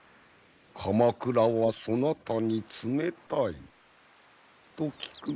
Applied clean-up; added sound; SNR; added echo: neural mask model Resemble Enhance denoiser.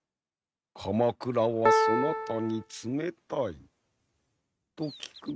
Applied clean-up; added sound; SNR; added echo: neural mask model RNNoise.